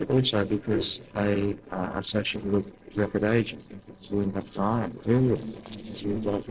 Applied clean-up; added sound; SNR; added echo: neural separator model SepFormer DNS4.